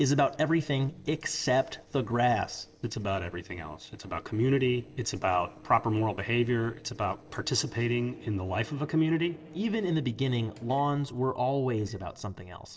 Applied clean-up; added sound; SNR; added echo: neural separator model SepFormer DNS4.